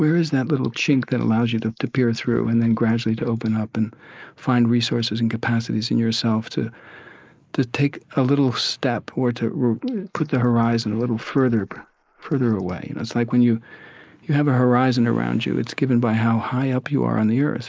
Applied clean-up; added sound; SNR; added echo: neural mask model Resemble Enhance denoiser.